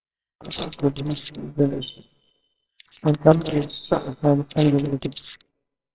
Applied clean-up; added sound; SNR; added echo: neural separator model SepFormer WHAMR!.